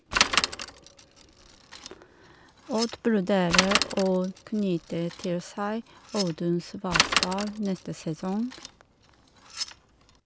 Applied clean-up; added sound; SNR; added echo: none; Bicycle; 2 dB; none.